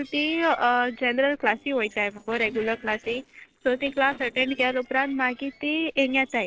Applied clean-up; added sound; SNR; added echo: neural separator model SepFormer DNS4.